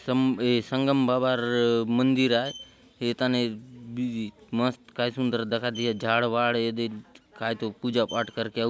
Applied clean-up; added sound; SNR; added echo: none; none; none; none.